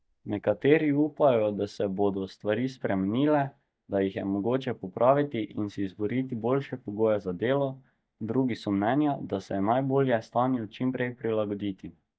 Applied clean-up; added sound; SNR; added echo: neural mask model DeepFilterNet 3.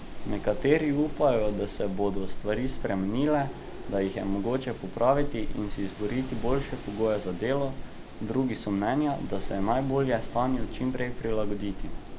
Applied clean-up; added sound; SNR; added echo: none; Wind; 5 dB; none.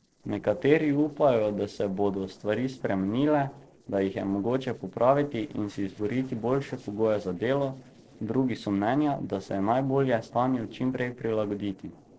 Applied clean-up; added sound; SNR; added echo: neural separator model SepFormer DNS4.